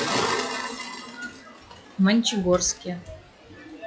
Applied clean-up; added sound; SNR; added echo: classical method log-MMSE.